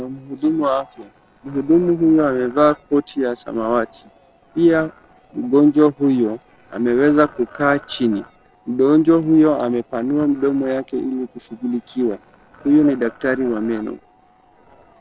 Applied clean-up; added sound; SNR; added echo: neural separator model SepFormer DNS4.